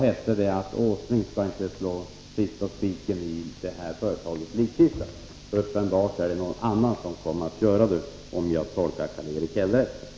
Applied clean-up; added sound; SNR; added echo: none; none; none; none.